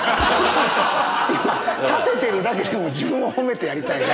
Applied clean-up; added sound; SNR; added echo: none; Trumpet + Wind instrument, woodwind instrument; 18 dB; none.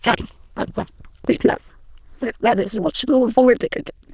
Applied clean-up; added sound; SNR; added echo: neural diffusion model UNIVERSE++.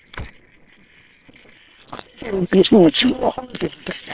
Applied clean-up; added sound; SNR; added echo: neural separator model SepFormer WHAM!.